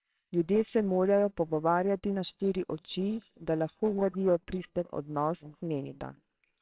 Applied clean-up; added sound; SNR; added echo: neural separator model SepFormer WHAMR!.